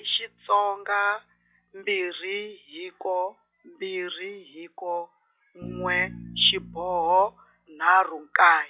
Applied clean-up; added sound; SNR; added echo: classical method log-MMSE.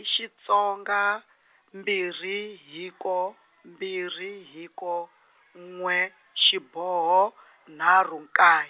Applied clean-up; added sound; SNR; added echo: none; none; none; none.